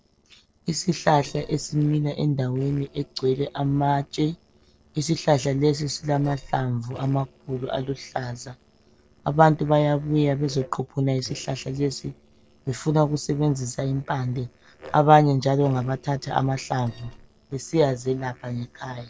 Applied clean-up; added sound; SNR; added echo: neural separator model SepFormer DNS4.